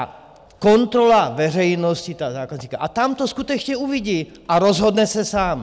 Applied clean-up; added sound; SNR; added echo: none; none; none; none.